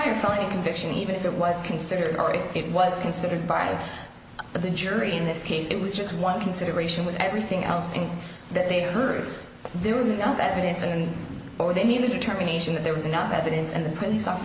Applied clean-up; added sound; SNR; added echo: none; none; none; none.